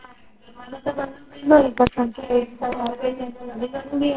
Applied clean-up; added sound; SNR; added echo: neural separator model SepFormer WHAMR!.